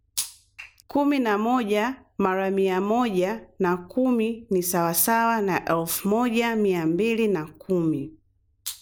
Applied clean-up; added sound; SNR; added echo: none; none; none; none.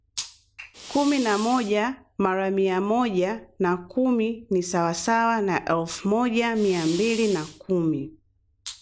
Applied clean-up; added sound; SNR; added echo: none; Fire; 14 dB; none.